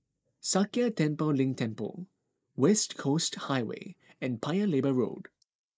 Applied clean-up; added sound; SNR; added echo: neural mask model Resemble Enhance denoiser.